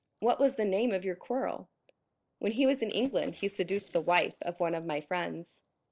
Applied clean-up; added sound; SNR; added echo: neural separator model SepFormer DNS4.